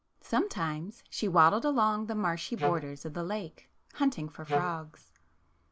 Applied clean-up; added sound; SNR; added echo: none; Wind instrument, woodwind instrument; 3 dB; none.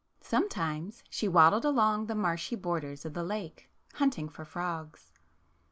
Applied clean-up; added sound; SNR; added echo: none; none; none; none.